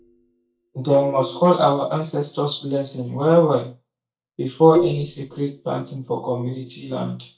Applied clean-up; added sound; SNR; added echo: neural mask model DeepFilterNet 3.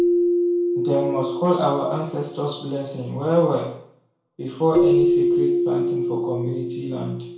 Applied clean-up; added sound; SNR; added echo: none; Keyboard (musical); -2 dB; reverberation time 0.5 s.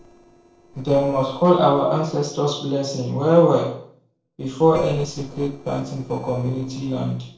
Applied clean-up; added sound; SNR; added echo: neural separator model SepFormer DNS4.